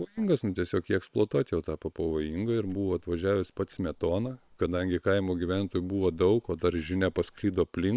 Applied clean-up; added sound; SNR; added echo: neural separator model SepFormer WHAM!.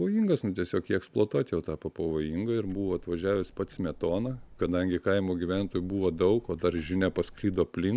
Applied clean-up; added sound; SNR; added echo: none; Tick-tock; 19 dB; none.